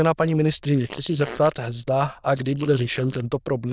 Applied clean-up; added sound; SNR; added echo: neural diffusion model UNIVERSE++.